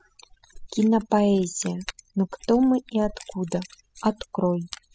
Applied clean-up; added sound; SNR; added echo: classical method spectral subtraction.